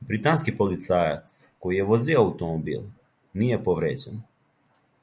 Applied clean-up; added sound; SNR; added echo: none; none; none; none.